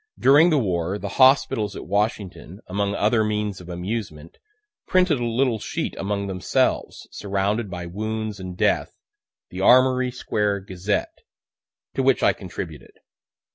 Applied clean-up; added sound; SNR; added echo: none; none; none; none.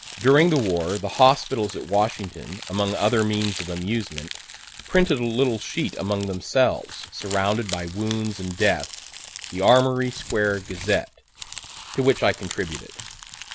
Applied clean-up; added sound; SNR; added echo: none; Crumpling, crinkling; 15 dB; none.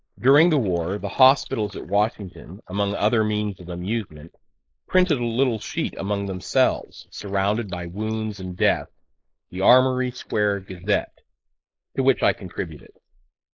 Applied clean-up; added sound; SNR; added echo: neural mask model Resemble Enhance denoiser.